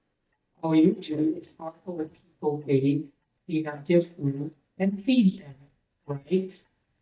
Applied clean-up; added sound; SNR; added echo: neural mask model DeepFilterNet 3.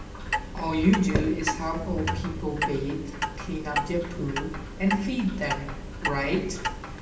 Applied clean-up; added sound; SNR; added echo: none; Clock; 5 dB; reverberation time 1.7 s.